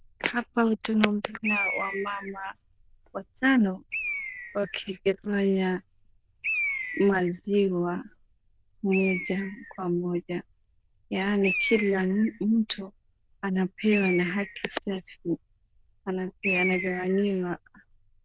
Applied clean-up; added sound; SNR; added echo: neural diffusion model UNIVERSE++.